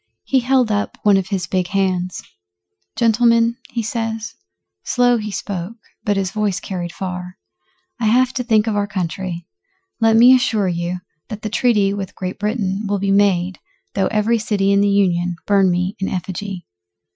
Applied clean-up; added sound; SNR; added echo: classical method Wiener filter.